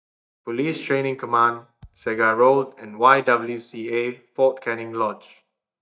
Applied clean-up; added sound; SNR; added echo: neural mask model DeepFilterNet 3.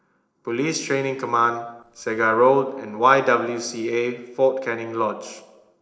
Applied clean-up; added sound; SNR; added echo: neural separator model SepFormer DNS4.